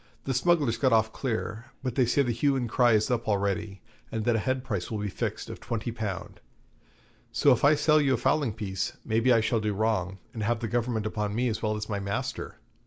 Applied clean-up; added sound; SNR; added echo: none; none; none; none.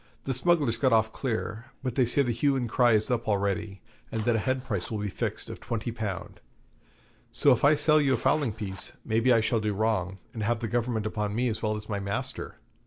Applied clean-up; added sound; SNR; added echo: none; Zipper (clothing); 20 dB; none.